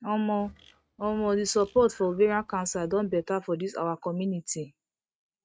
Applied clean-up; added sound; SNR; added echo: neural mask model RNNoise.